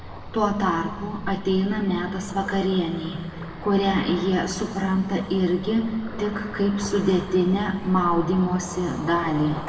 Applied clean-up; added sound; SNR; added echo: none; Ocean; 12 dB; reverberation time 1.9 s.